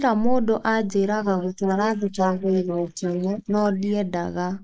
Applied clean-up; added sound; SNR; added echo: neural mask model Resemble Enhance denoiser.